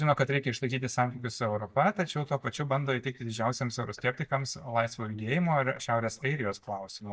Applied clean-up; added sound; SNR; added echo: neural mask model DeepFilterNet 3.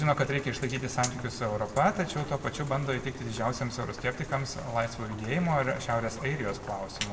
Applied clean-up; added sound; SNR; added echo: none; Rain; 12 dB; reverberation time 1.1 s.